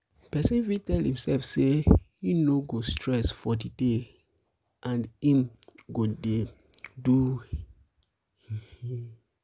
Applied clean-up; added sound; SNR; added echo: none; none; none; none.